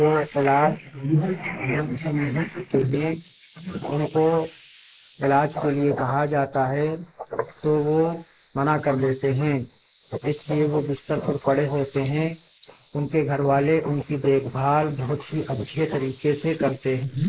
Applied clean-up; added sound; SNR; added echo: neural mask model Resemble Enhance denoiser.